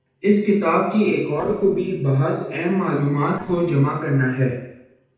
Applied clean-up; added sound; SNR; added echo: neural separator model SepFormer DNS4.